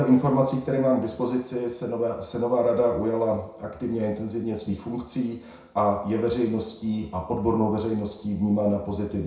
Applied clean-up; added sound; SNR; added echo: none; none; none; reverberation time 0.6 s.